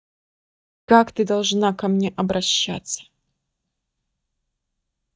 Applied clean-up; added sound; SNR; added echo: neural mask model DeepFilterNet 3.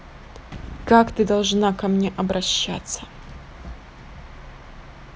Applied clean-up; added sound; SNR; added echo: none; Gunshot, gunfire / Boom; 19 dB; none.